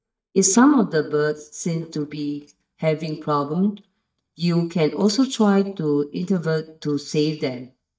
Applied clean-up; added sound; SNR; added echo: neural mask model DeepFilterNet 3.